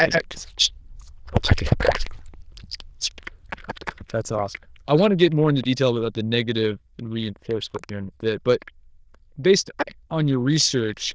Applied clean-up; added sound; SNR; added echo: neural diffusion model UNIVERSE++.